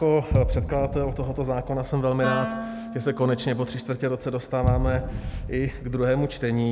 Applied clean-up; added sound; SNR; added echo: none; Wind instrument, woodwind instrument + Boom; 4 dB; none.